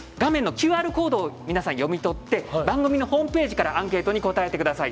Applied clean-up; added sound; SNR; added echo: none; none; none; none.